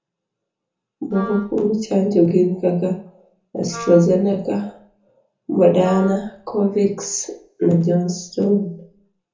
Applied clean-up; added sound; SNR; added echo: none; Wind instrument, woodwind instrument; 16 dB; reverberation time 0.7 s.